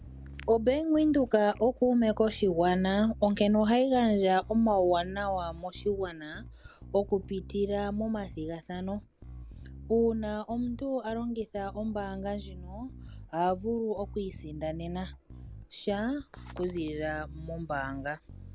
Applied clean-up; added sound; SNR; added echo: none; Bass guitar; 16 dB; none.